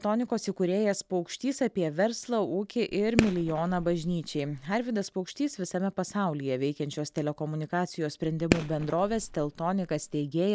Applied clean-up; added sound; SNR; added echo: none; Fireworks; 6 dB; none.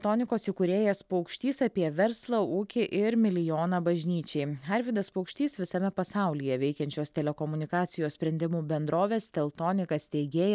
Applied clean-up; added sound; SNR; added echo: none; none; none; none.